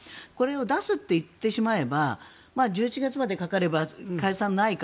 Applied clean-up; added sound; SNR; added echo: none; none; none; none.